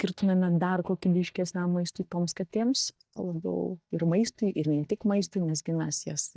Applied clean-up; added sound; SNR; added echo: neural mask model DeepFilterNet 3.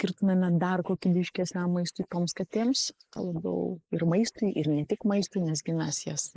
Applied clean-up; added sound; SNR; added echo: neural mask model Resemble Enhance denoiser.